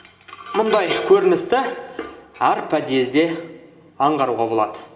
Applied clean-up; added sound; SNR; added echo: none; none; none; reverberation time 1.3 s.